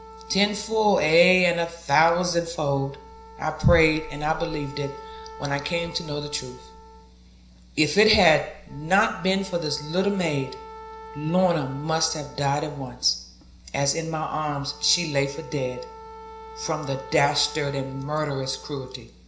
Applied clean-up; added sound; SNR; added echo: none; Wind instrument, woodwind instrument; 19 dB; reverberation time 0.5 s.